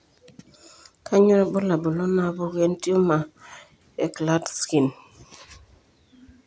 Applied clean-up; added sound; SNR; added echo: none; none; none; none.